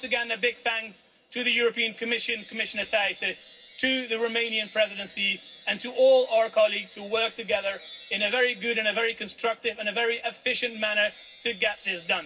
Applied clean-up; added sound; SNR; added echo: none; Wind chime; 12 dB; reverberation time 0.4 s.